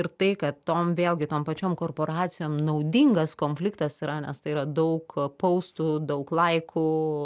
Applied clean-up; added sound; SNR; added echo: none; none; none; none.